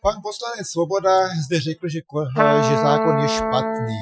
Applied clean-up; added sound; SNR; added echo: classical method Wiener filter.